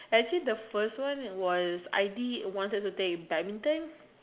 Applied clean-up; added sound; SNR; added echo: none; none; none; none.